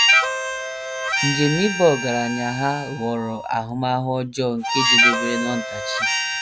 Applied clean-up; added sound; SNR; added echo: none; Harmonica; -1 dB; none.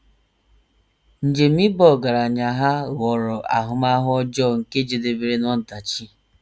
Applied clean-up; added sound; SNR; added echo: none; none; none; none.